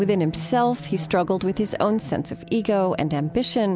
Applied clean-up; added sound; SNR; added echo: none; none; none; none.